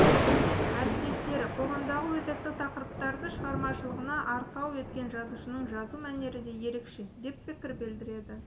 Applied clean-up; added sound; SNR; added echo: none; Thunder; -4 dB; reverberation time 0.6 s.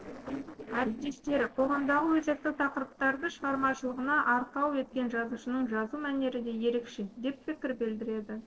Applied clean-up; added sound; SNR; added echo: neural separator model SepFormer DNS4.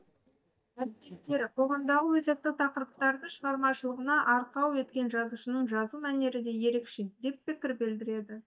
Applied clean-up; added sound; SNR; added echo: neural mask model DeepFilterNet 3.